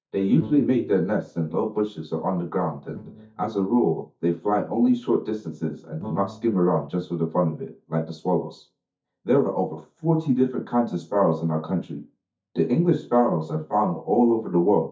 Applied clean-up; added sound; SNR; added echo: neural mask model DeepFilterNet 3.